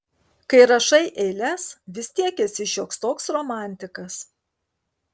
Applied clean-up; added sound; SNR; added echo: none; none; none; none.